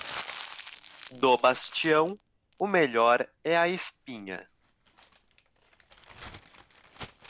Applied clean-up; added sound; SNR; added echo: none; Crumpling, crinkling; 17 dB; none.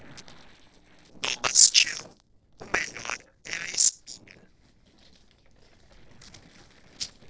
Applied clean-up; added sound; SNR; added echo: neural separator model SepFormer DNS4.